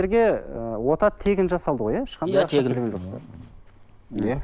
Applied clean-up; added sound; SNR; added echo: none; Bird; 16 dB; none.